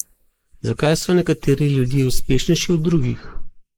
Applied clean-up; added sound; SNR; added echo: neural mask model Resemble Enhance denoiser.